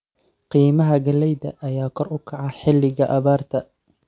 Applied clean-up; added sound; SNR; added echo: none; none; none; none.